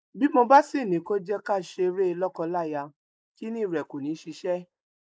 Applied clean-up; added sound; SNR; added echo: neural mask model Resemble Enhance denoiser.